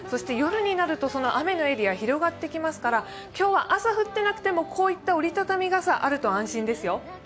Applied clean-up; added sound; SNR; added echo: none; none; none; none.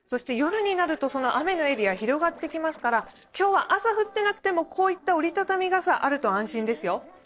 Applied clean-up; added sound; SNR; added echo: neural separator model SepFormer DNS4.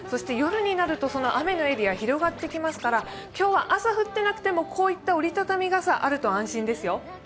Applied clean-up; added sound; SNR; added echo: none; Scratching (performance technique); 18 dB; none.